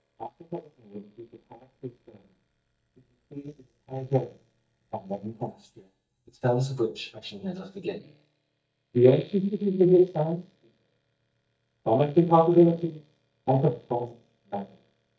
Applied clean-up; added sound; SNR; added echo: neural mask model DeepFilterNet 3.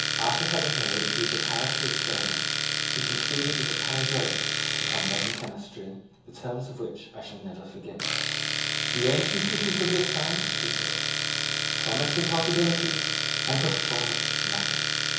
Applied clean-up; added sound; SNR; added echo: none; Domestic sounds, home sounds; -4 dB; reverberation time 0.7 s.